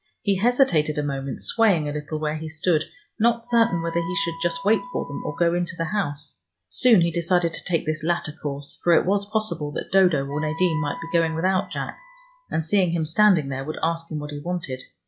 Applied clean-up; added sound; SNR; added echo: classical method log-MMSE.